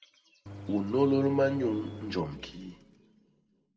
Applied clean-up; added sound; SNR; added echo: none; Engine; 14 dB; reverberation time 1.3 s.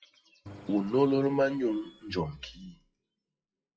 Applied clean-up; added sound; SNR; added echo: classical method WPE with log-MMSE.